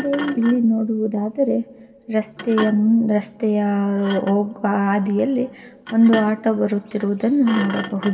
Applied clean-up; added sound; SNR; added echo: none; Thump, thud; 15 dB; reverberation time 1.0 s.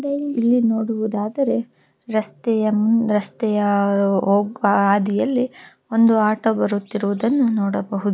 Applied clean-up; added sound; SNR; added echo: none; none; none; none.